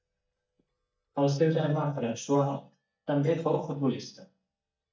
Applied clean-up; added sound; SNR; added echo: neural mask model DeepFilterNet 3.